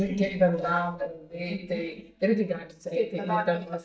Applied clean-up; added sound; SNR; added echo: neural mask model DeepFilterNet 3.